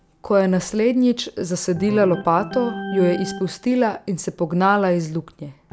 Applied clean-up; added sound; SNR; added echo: none; Organ; 14 dB; none.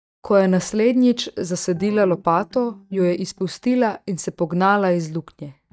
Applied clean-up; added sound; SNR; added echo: neural mask model DeepFilterNet 3.